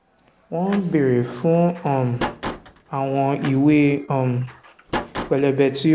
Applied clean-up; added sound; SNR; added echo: none; Slam; 13 dB; none.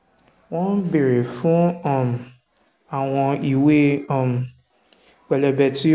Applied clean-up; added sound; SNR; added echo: none; none; none; none.